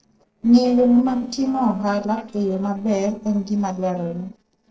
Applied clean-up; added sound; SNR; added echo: neural separator model SepFormer DNS4.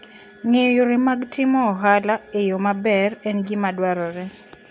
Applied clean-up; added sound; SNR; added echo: none; none; none; none.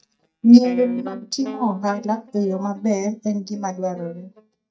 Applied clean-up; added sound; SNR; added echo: neural mask model DeepFilterNet 3.